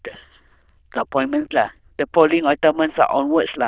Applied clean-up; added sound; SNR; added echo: neural diffusion model UNIVERSE++.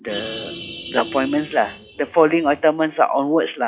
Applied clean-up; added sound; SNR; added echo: classical method log-MMSE.